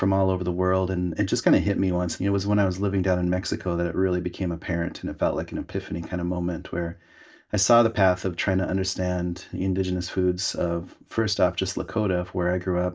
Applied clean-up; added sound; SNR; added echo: none; none; none; reverberation time 0.2 s.